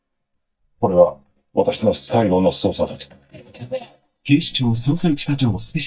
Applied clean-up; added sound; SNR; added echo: neural mask model DeepFilterNet 3.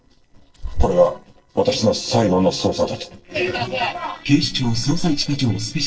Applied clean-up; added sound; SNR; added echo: neural separator model SepFormer DNS4.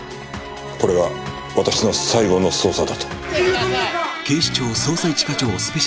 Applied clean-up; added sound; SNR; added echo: none; none; none; none.